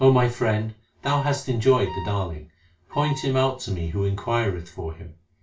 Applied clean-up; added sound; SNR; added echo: none; Wind instrument, woodwind instrument; 15 dB; reverberation time 0.3 s.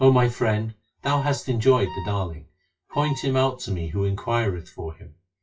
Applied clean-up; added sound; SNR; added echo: classical method WPE with log-MMSE.